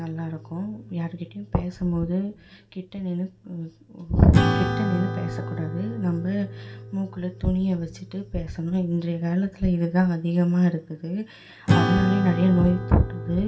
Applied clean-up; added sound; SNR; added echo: none; Acoustic guitar / Strum; 6 dB; reverberation time 0.5 s.